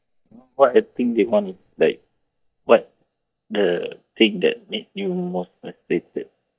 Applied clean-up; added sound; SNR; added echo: neural mask model DeepFilterNet 3.